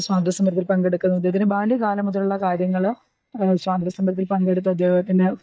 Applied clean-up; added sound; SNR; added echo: neural mask model DeepFilterNet 3.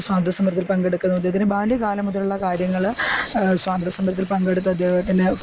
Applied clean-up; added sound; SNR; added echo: neural mask model Resemble Enhance denoiser.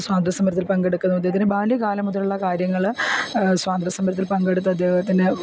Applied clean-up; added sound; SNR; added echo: none; none; none; none.